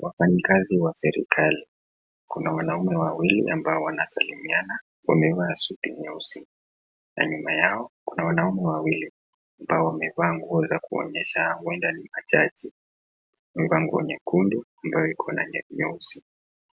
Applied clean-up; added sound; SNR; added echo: none; none; none; none.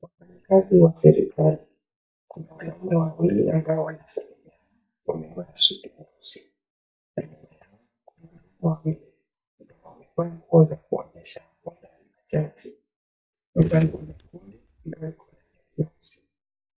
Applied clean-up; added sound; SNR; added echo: neural mask model DeepFilterNet 3.